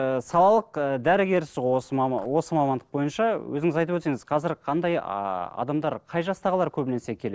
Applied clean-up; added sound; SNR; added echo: neural separator model SepFormer DNS4.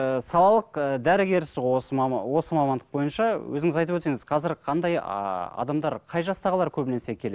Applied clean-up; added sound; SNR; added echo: none; none; none; none.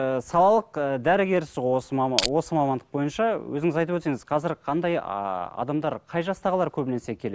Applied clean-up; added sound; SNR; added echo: none; Crushing; 3 dB; none.